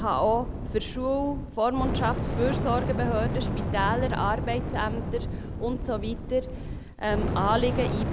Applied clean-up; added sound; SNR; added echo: none; Fire; 1 dB; none.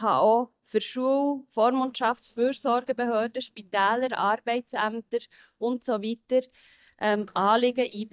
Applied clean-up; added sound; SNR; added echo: neural mask model DeepFilterNet 3.